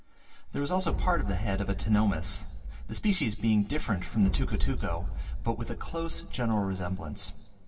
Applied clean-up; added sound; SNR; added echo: none; Boom; 4 dB; reverberation time 1.7 s.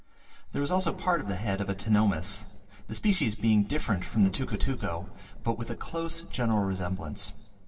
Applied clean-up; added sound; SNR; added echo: neural separator model SepFormer DNS4.